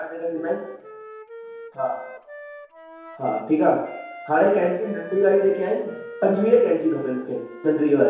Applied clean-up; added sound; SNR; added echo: none; Wind instrument, woodwind instrument; 16 dB; reverberation time 2.2 s.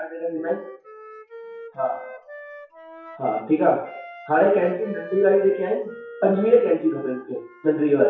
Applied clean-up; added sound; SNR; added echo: classical method WPE with log-MMSE.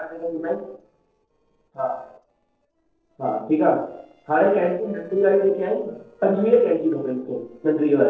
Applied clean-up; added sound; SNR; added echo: neural separator model SepFormer DNS4.